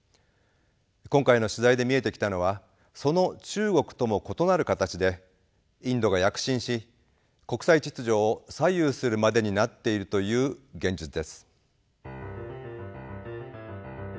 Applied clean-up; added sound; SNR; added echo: none; none; none; none.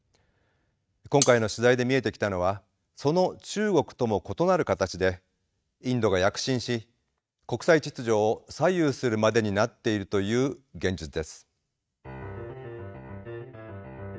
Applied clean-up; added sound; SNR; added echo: neural mask model RNNoise.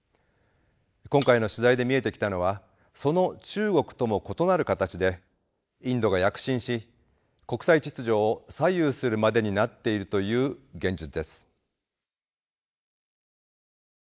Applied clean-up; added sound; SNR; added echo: neural mask model Resemble Enhance denoiser.